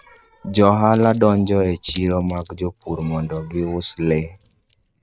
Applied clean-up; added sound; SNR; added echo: neural mask model RNNoise.